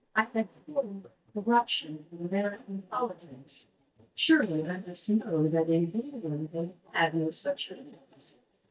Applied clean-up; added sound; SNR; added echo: neural mask model DeepFilterNet 3.